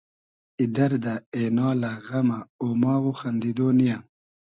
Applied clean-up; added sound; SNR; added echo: none; none; none; none.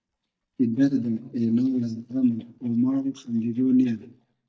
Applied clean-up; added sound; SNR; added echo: neural mask model DeepFilterNet 3.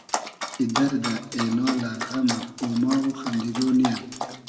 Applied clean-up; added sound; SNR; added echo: none; Dog; 8 dB; reverberation time 1.4 s.